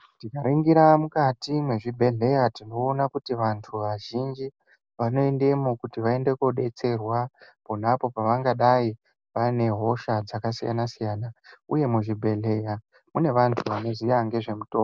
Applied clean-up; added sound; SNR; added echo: none; none; none; none.